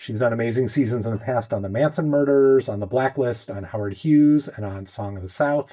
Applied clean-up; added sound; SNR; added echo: neural mask model DeepFilterNet 3.